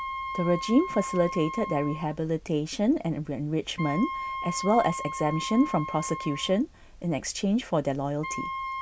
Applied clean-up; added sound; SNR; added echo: none; Wind instrument, woodwind instrument; 9 dB; none.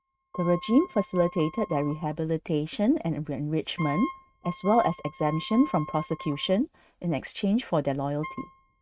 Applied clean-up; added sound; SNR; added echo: neural mask model RNNoise.